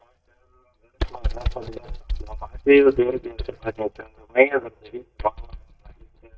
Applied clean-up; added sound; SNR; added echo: neural mask model DeepFilterNet 3.